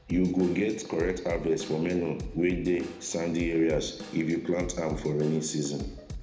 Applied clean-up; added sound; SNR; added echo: none; Drum / Drum kit; 13 dB; reverberation time 0.7 s.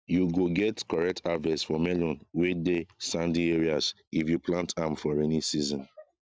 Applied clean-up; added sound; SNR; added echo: none; none; none; none.